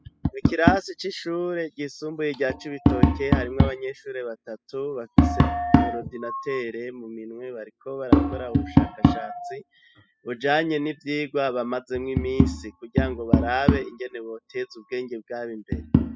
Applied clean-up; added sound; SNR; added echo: classical method spectral subtraction.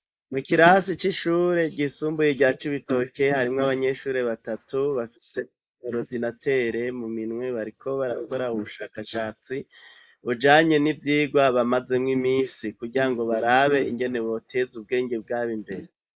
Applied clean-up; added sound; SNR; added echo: neural mask model Resemble Enhance denoiser.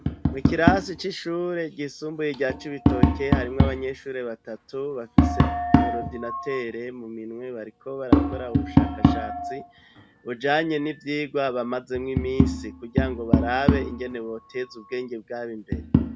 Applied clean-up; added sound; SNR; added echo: none; Tap; -4 dB; none.